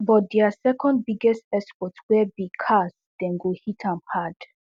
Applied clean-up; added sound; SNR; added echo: none; none; none; none.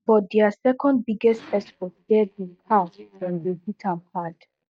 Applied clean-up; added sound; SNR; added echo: neural mask model DeepFilterNet 3.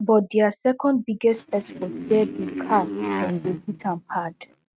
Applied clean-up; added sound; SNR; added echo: neural mask model RNNoise.